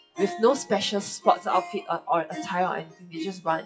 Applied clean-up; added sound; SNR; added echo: classical method WPE with log-MMSE.